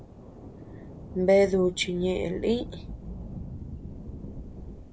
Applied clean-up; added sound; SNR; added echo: none; Thunder / Rain; 11 dB; none.